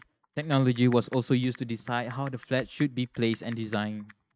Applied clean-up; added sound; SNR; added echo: neural mask model RNNoise.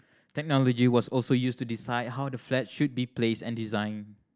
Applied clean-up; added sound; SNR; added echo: none; none; none; none.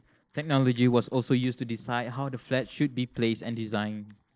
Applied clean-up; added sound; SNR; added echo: neural separator model SepFormer DNS4.